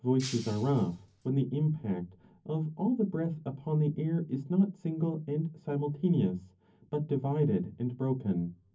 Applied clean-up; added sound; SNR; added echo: none; Shatter; 15 dB; reverberation time 0.3 s.